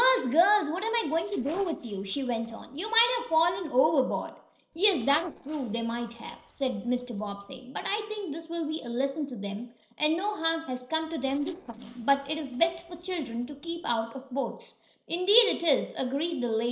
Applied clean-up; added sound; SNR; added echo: neural separator model SepFormer DNS4.